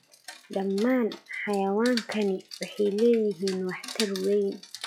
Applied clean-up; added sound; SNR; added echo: classical method log-MMSE.